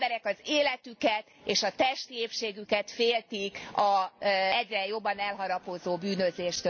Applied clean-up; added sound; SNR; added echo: none; none; none; none.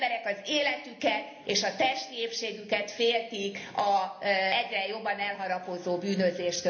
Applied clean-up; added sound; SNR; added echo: none; none; none; reverberation time 0.8 s.